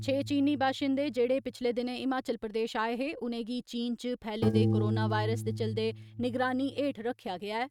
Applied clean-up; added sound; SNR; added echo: neural mask model RNNoise.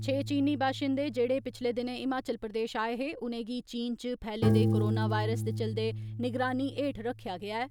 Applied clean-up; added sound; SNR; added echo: none; Piano; 2 dB; none.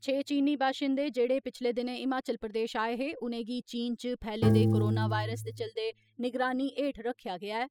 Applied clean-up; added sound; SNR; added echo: classical method spectral subtraction.